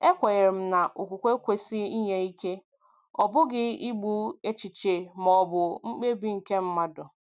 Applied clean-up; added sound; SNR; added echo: none; none; none; none.